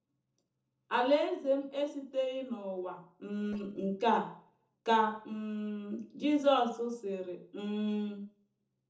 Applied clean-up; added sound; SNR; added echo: neural separator model SepFormer DNS4.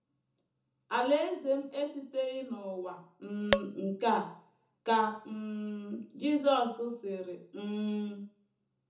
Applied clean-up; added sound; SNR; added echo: none; Tap / Glass; -4 dB; reverberation time 0.6 s.